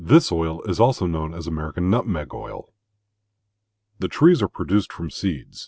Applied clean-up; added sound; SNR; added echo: none; none; none; none.